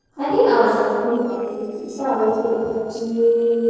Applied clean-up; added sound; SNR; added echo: neural separator model SepFormer DNS4.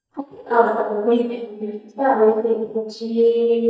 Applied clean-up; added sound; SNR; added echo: neural mask model DeepFilterNet 3.